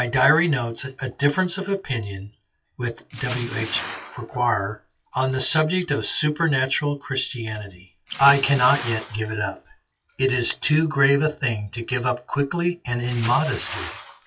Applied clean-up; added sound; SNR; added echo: classical method WPE with log-MMSE.